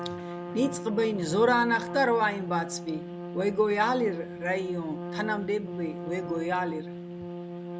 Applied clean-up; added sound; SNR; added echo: none; Trumpet; 9 dB; none.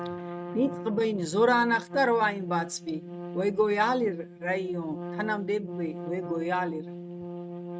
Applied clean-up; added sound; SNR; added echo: neural mask model RNNoise.